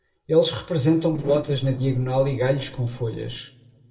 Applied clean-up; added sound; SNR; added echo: neural separator model SepFormer DNS4.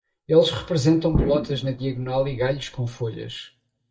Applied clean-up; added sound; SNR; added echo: neural mask model DeepFilterNet 3.